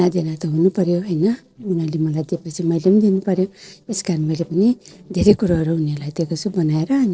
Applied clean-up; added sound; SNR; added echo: neural separator model SepFormer DNS4.